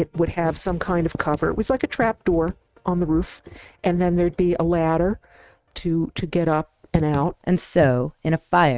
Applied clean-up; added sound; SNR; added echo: neural mask model RNNoise.